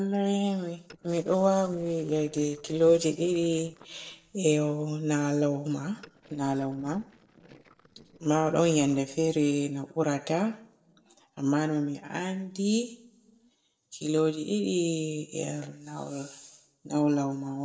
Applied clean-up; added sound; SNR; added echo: neural separator model SepFormer DNS4.